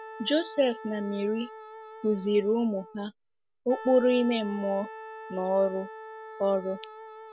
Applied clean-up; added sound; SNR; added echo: none; Wind instrument, woodwind instrument; 14 dB; none.